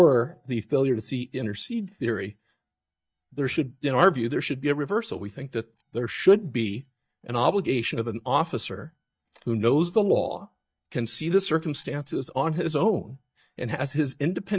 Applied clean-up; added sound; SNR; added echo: neural mask model DeepFilterNet 3.